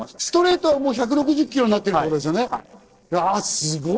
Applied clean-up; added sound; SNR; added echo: neural separator model SepFormer DNS4.